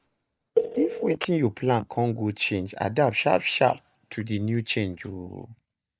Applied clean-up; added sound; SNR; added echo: neural mask model DeepFilterNet 3.